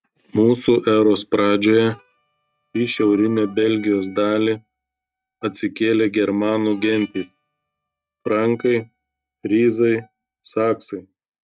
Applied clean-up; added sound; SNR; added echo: neural mask model RNNoise.